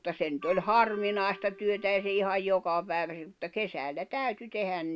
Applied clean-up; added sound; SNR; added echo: none; Wind instrument, woodwind instrument; 17 dB; none.